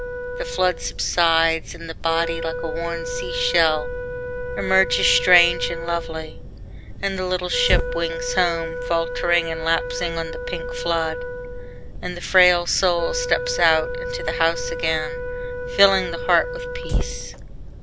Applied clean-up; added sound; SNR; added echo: none; Fire + Wind instrument, woodwind instrument; 5 dB; none.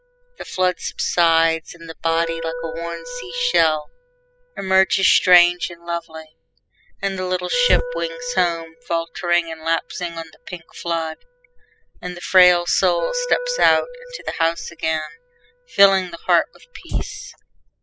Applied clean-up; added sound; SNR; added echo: classical method spectral subtraction.